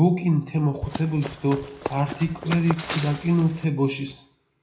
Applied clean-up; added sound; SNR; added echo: none; Run; 10 dB; reverberation time 0.4 s.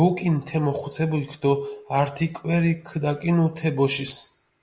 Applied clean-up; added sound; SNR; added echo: none; none; none; none.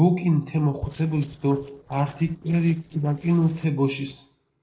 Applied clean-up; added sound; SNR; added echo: neural separator model SepFormer DNS4.